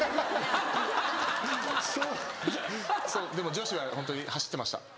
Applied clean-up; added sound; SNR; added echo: none; none; none; none.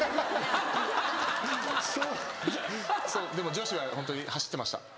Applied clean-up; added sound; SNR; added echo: none; Trumpet; 18 dB; none.